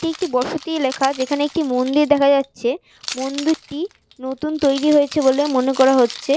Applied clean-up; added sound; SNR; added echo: none; Keys jangling; 17 dB; none.